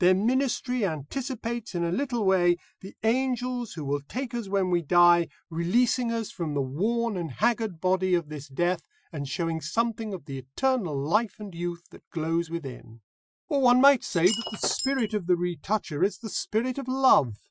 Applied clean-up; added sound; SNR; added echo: classical method Wiener filter.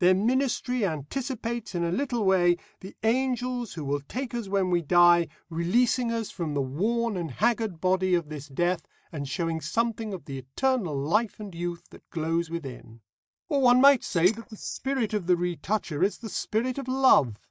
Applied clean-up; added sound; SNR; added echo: neural mask model DeepFilterNet 3.